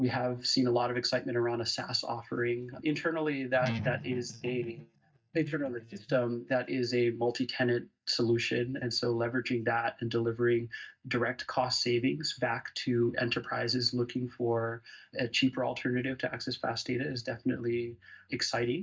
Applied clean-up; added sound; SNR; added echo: neural mask model DeepFilterNet 3.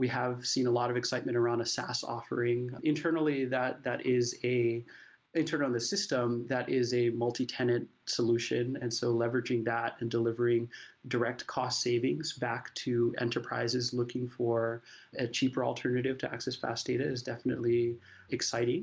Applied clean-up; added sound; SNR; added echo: none; none; none; none.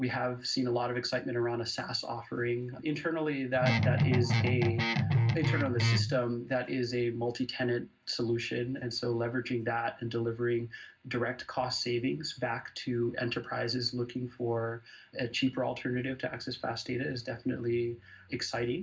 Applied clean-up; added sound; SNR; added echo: none; Guitar; -5 dB; reverberation time 0.4 s.